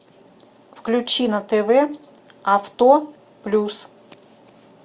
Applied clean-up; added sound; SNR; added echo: none; none; none; none.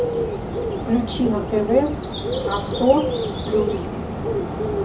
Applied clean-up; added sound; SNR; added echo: none; Bird; 1 dB; reverberation time 0.4 s.